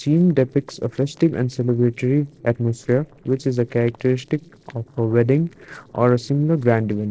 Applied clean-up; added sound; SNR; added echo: neural separator model SepFormer DNS4.